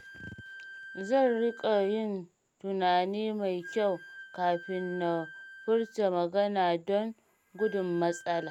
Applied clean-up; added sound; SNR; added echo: none; Wind instrument, woodwind instrument; 18 dB; none.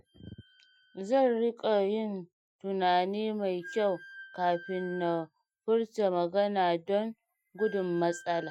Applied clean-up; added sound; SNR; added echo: classical method Wiener filter.